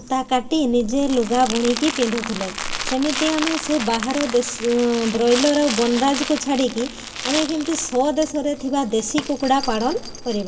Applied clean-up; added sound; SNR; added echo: none; Crumpling, crinkling; 9 dB; reverberation time 0.6 s.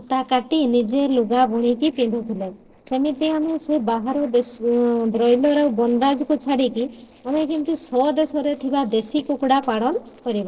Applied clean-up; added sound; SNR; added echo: neural separator model SepFormer DNS4.